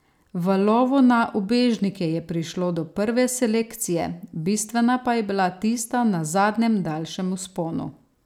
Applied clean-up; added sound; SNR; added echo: none; none; none; none.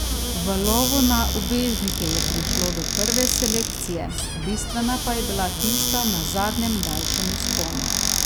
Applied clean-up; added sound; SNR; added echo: none; Traffic noise, roadway noise + Squeak / Cupboard open or close; -2 dB; none.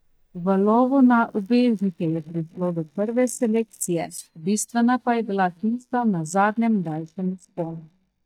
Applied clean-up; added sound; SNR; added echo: neural mask model DeepFilterNet 3.